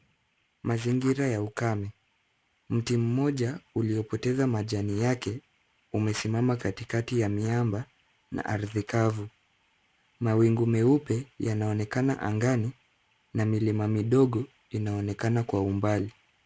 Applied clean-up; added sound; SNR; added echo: none; none; none; none.